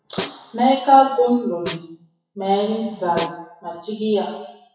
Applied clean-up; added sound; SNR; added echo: classical method WPE with log-MMSE.